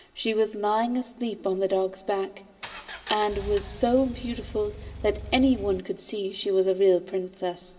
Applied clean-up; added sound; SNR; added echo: none; Engine; 12 dB; reverberation time 0.6 s.